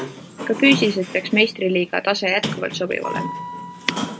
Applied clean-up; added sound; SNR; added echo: none; Sliding door; 9 dB; none.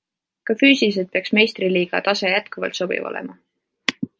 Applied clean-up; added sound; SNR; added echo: none; none; none; none.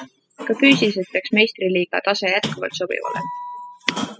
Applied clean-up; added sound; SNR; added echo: classical method spectral subtraction.